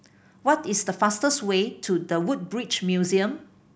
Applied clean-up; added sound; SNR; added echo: none; none; none; none.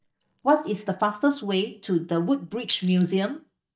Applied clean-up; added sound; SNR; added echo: neural mask model DeepFilterNet 3.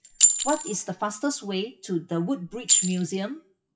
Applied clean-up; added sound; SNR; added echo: classical method WPE with log-MMSE.